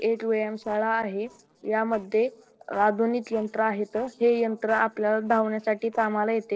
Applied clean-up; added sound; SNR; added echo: neural separator model SepFormer DNS4.